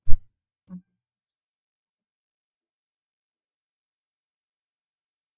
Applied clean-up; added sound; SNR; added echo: neural mask model DeepFilterNet 3.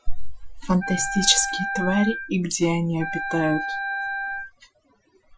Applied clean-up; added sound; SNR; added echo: classical method Wiener filter.